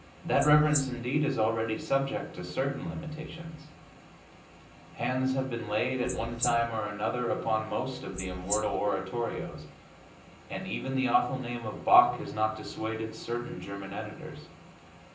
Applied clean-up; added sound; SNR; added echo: none; Wild animals; 6 dB; reverberation time 0.6 s.